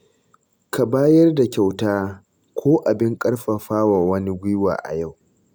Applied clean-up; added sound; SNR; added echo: none; none; none; none.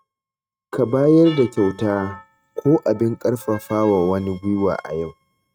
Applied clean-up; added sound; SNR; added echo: neural mask model RNNoise.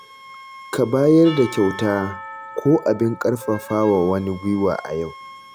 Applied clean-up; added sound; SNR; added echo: none; Wind instrument, woodwind instrument + Church bell / Percussion; 16 dB; none.